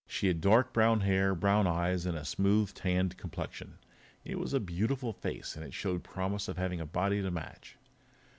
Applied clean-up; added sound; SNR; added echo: none; none; none; none.